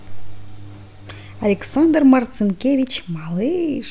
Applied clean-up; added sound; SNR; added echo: none; none; none; none.